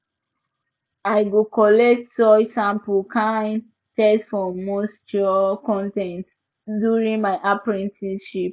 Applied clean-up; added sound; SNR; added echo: none; none; none; none.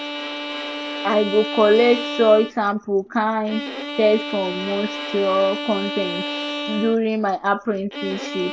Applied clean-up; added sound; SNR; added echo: none; Bowed string instrument; 8 dB; none.